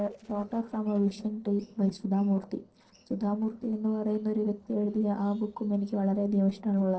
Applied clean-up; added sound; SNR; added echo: neural separator model SepFormer DNS4.